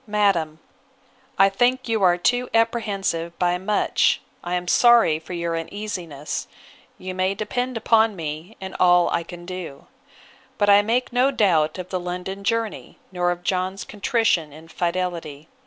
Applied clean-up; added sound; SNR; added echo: none; none; none; none.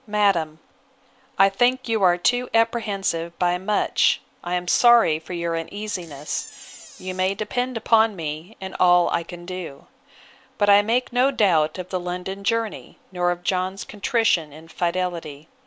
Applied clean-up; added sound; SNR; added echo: none; Door; 20 dB; none.